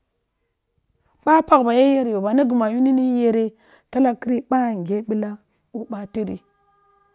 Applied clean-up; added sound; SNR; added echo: none; none; none; none.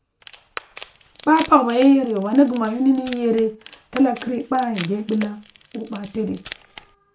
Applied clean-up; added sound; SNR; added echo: none; Wood; 19 dB; reverberation time 0.2 s.